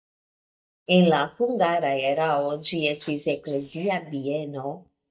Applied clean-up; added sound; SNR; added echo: neural mask model DeepFilterNet 3.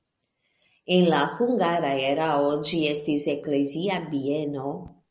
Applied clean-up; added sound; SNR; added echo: none; none; none; none.